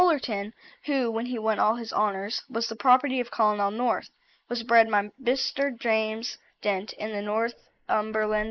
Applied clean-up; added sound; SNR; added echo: neural mask model Resemble Enhance denoiser.